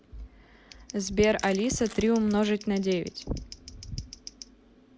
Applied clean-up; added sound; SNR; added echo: none; Scissors + Crushing; 19 dB; none.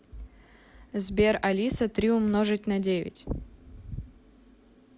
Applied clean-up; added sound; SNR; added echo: none; none; none; none.